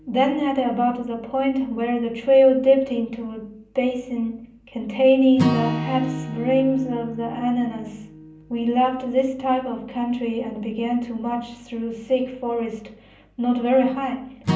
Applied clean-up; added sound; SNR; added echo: none; Acoustic guitar / Strum; 12 dB; reverberation time 0.6 s.